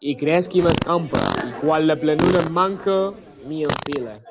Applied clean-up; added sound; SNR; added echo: none; Fart; 6 dB; none.